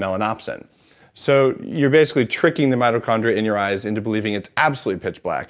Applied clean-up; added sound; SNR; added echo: none; none; none; none.